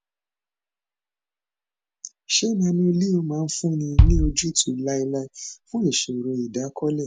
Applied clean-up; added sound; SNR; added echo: none; Bass drum; -3 dB; none.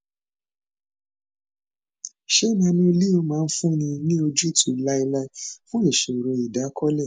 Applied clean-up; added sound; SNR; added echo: neural mask model Resemble Enhance denoiser.